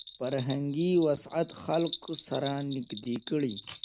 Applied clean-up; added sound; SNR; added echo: none; Bell; 13 dB; none.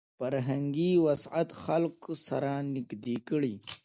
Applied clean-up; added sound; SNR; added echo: none; none; none; none.